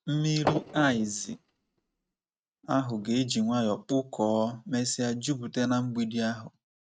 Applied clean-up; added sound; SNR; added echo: neural mask model RNNoise.